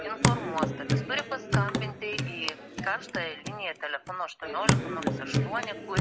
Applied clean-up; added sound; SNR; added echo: none; Hands / Wood; -4 dB; none.